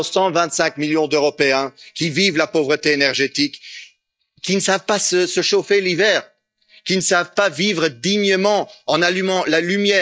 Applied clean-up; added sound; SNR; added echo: neural mask model DeepFilterNet 3.